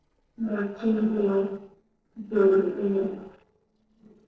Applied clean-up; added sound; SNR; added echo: neural separator model SepFormer DNS4.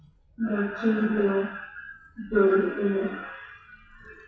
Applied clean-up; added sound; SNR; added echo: classical method WPE with log-MMSE.